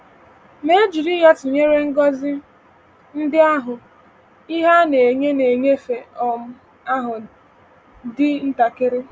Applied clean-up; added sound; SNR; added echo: none; none; none; none.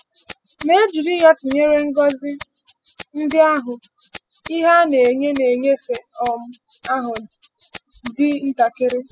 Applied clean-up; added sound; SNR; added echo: classical method spectral subtraction.